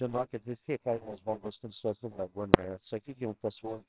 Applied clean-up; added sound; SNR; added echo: neural separator model SepFormer WHAMR!.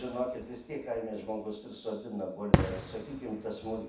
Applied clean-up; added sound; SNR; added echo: none; Fireworks; -2 dB; reverberation time 0.7 s.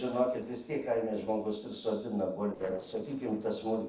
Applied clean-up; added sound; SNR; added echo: neural separator model SepFormer DNS4.